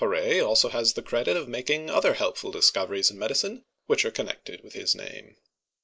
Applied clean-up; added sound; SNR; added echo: neural mask model Resemble Enhance denoiser.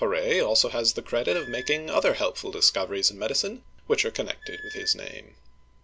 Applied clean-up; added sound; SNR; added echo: none; Squeak / Screech; 17 dB; none.